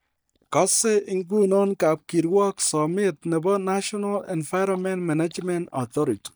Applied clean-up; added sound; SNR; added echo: neural mask model DeepFilterNet 3.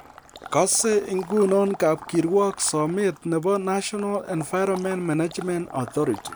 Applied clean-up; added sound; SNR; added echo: none; Water / Liquid; 18 dB; none.